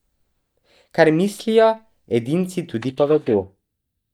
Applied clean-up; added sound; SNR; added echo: neural mask model DeepFilterNet 3.